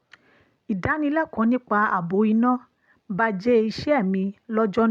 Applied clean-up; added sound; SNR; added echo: none; none; none; none.